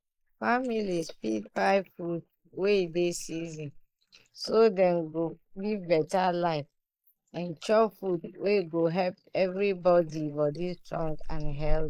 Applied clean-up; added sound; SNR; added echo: neural mask model Resemble Enhance denoiser.